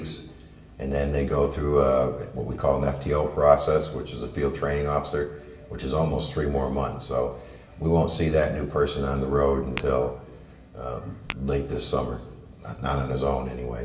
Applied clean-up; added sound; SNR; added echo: none; Tap / Glass; 18 dB; reverberation time 1.1 s.